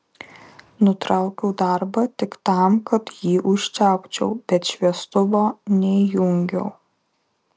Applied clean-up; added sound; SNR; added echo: none; none; none; none.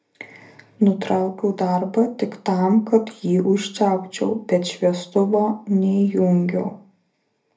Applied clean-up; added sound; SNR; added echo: none; none; none; reverberation time 0.3 s.